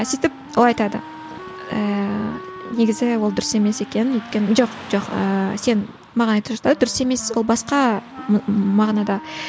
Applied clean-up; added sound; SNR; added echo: none; Wind instrument, woodwind instrument + Car passing by / Traffic noise, roadway noise; 16 dB; none.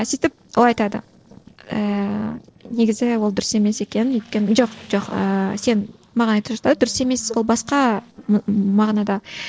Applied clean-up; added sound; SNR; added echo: neural separator model SepFormer DNS4.